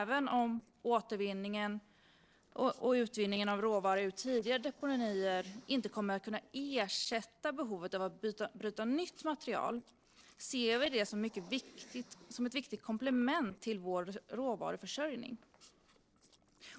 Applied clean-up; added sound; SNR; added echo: neural separator model SepFormer DNS4.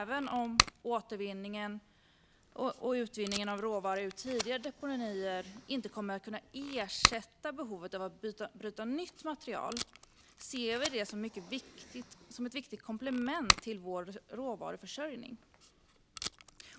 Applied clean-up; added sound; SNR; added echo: none; Packing tape, duct tape; 2 dB; none.